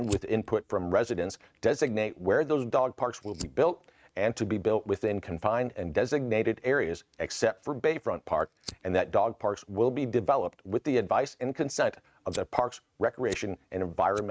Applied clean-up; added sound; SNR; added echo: neural mask model RNNoise.